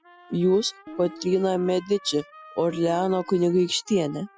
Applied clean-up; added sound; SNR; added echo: classical method spectral subtraction.